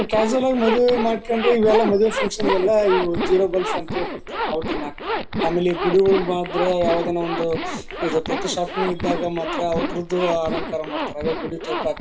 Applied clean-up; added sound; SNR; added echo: none; Zipper (clothing); 5 dB; reverberation time 0.7 s.